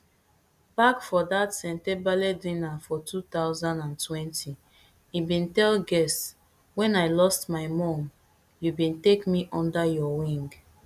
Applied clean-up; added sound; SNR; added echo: none; none; none; none.